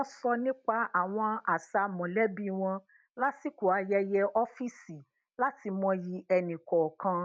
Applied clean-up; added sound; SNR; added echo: none; none; none; none.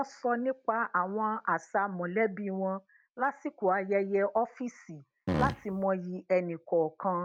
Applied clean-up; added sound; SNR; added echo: none; Fart; 1 dB; none.